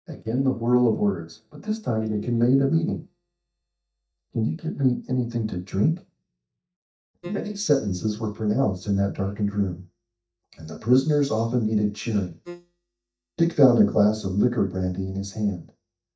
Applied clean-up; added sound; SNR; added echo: neural mask model DeepFilterNet 3.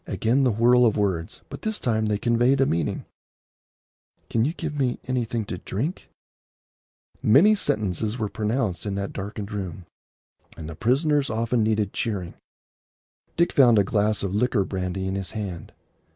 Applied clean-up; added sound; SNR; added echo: none; none; none; none.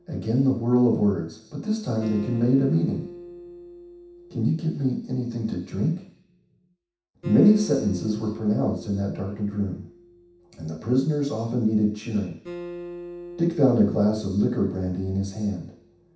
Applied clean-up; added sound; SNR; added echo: none; Acoustic guitar; 17 dB; reverberation time 0.7 s.